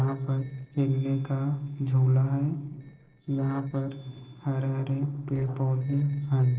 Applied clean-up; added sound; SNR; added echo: neural separator model SepFormer DNS4.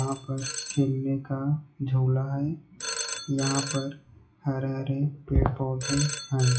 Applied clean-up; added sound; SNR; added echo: classical method WPE with log-MMSE.